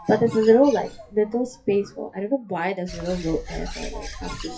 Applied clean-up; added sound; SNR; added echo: classical method WPE with log-MMSE.